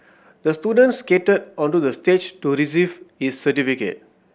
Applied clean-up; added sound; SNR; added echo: none; none; none; none.